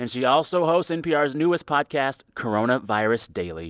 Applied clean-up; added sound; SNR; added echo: none; none; none; none.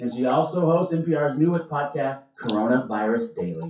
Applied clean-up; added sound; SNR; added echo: classical method WPE with log-MMSE.